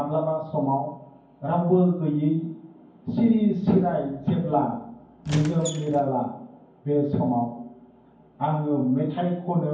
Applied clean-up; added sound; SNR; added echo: none; Squeak; 12 dB; reverberation time 0.9 s.